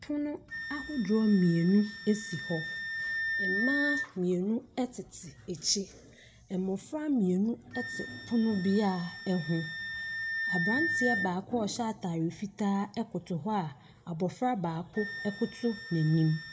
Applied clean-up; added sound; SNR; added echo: none; Wind instrument, woodwind instrument; 7 dB; reverberation time 0.6 s.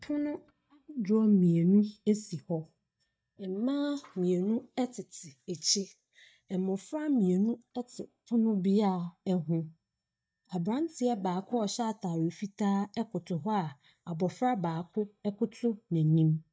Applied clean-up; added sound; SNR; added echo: neural mask model DeepFilterNet 3.